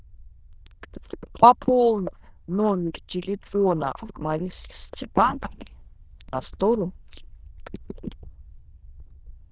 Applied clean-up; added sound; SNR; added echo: neural diffusion model UNIVERSE++.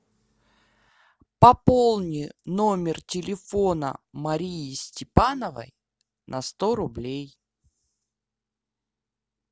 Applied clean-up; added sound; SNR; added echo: none; none; none; none.